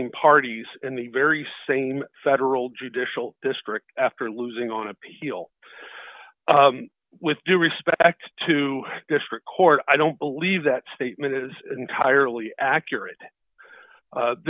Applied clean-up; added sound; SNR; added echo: none; none; none; none.